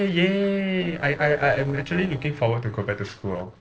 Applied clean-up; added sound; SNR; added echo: neural separator model SepFormer DNS4.